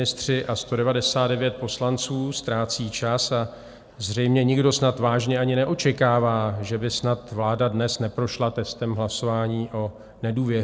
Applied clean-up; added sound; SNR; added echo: none; none; none; none.